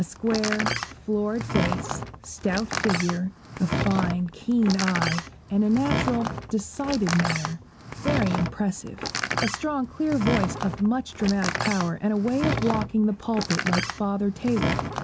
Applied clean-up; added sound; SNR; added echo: none; Door; 4 dB; none.